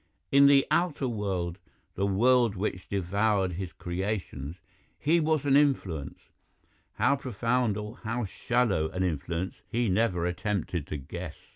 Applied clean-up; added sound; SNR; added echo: none; none; none; none.